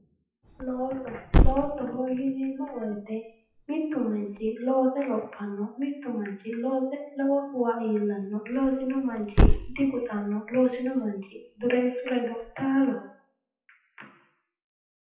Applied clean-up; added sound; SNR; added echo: classical method WPE with log-MMSE.